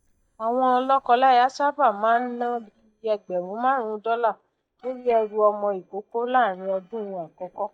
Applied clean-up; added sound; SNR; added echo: neural mask model DeepFilterNet 3.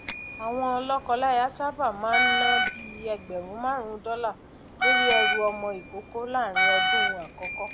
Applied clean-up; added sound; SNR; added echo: none; Wind instrument, woodwind instrument + Bicycle bell; -5 dB; none.